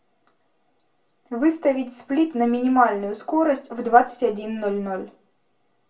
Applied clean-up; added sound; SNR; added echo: none; none; none; reverberation time 0.3 s.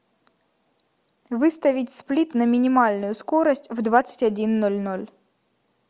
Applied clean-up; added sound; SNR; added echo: none; none; none; none.